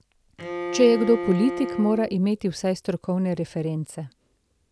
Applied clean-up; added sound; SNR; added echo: none; Bowed string instrument; 7 dB; none.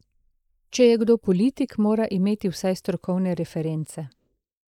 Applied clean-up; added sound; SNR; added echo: neural mask model Resemble Enhance denoiser.